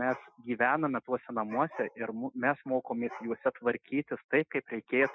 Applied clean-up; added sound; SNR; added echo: classical method Wiener filter.